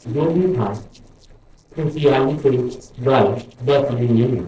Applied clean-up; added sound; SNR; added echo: neural separator model SepFormer DNS4.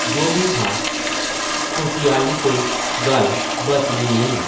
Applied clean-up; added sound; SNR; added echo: none; Toilet flush; 1 dB; reverberation time 2.1 s.